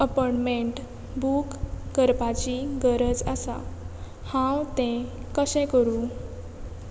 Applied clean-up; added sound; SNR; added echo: none; Idling / Engine starting / Accelerating, revving, vroom / Car; 15 dB; none.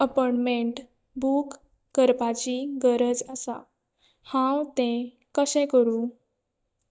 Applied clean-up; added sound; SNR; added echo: neural mask model DeepFilterNet 3.